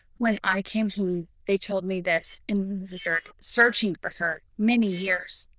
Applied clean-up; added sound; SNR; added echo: neural diffusion model UNIVERSE++.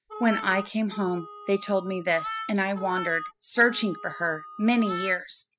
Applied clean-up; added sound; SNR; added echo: classical method spectral subtraction.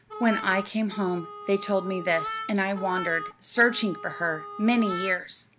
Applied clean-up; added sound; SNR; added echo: none; Harmonica; 10 dB; none.